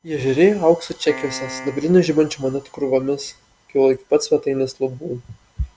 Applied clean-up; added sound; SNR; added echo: none; Piano; 13 dB; none.